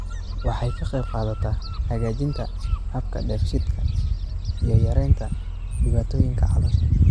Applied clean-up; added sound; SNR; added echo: none; Gull, seagull; 6 dB; none.